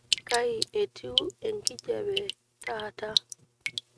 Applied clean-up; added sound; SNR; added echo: neural mask model RNNoise.